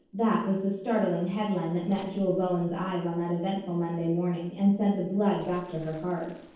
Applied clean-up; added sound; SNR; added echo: neural separator model SepFormer DNS4.